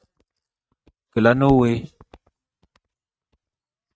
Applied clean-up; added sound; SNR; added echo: neural mask model RNNoise.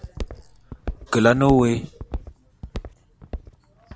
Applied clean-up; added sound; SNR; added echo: none; Walk, footsteps; 11 dB; none.